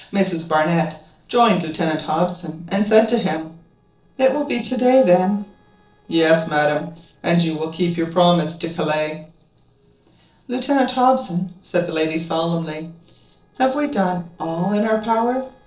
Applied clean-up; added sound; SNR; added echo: neural separator model SepFormer DNS4.